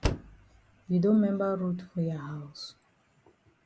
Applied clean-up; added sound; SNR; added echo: none; Slam; 7 dB; none.